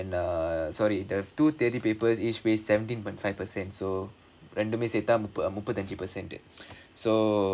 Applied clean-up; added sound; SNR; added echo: none; none; none; none.